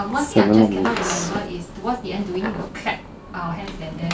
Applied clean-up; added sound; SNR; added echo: none; none; none; none.